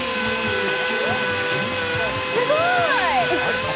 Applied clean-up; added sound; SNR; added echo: none; Drill; 0 dB; none.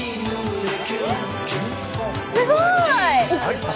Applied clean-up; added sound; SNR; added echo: none; none; none; none.